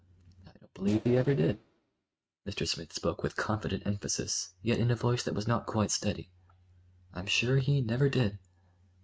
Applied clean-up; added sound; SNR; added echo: neural mask model RNNoise.